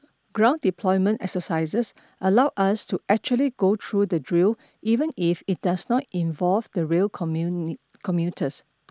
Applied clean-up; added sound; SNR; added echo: none; none; none; none.